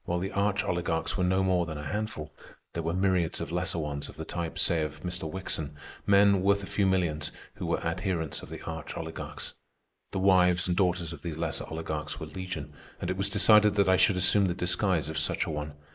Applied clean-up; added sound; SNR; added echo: neural mask model Resemble Enhance denoiser.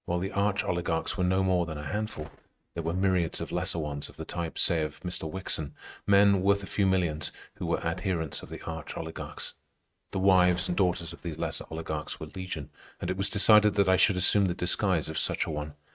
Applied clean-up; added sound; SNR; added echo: neural mask model RNNoise.